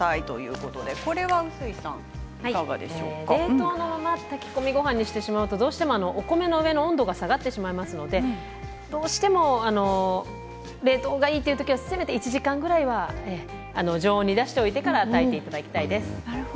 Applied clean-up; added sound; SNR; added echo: none; none; none; none.